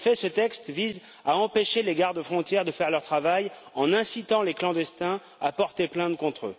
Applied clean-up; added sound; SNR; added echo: none; none; none; none.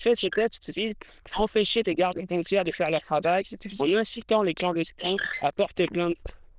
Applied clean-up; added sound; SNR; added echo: neural diffusion model UNIVERSE++.